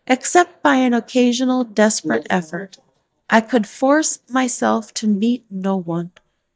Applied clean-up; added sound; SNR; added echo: neural mask model DeepFilterNet 3.